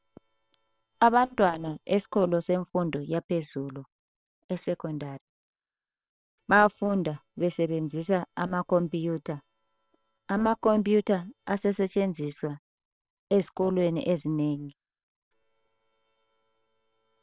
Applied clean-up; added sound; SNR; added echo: neural separator model SepFormer WHAM!.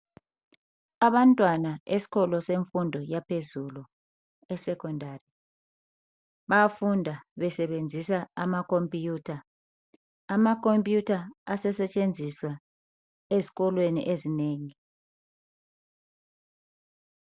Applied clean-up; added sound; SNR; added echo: none; none; none; none.